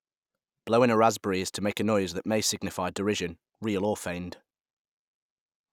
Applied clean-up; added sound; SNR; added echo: none; none; none; none.